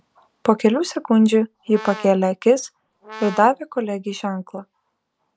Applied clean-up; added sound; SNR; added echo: none; Brass instrument; 17 dB; none.